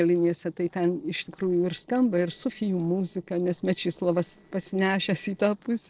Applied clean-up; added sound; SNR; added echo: neural separator model SepFormer DNS4.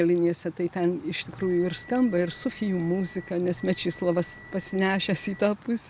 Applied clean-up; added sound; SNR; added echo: none; Bell; 20 dB; none.